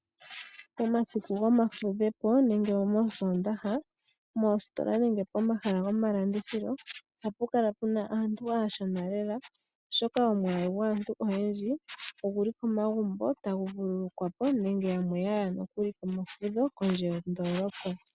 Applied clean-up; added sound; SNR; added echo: none; none; none; none.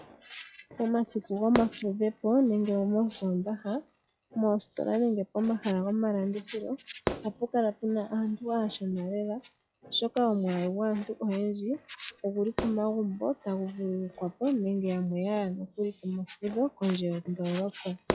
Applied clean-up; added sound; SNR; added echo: classical method log-MMSE.